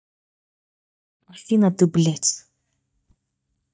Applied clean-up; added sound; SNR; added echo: neural mask model DeepFilterNet 3.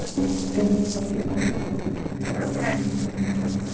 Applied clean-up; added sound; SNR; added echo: neural separator model SepFormer DNS4.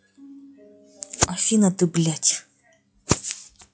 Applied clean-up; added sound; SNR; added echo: classical method log-MMSE.